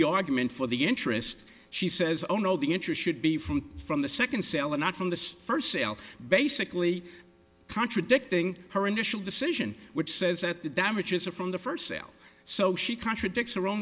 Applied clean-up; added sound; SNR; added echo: none; none; none; none.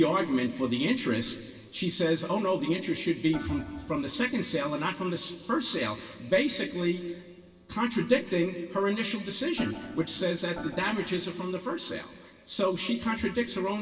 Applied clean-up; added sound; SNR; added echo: none; Organ; 13 dB; reverberation time 2.1 s.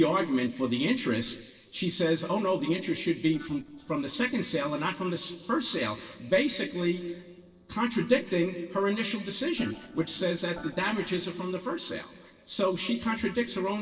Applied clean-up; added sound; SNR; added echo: neural separator model SepFormer DNS4.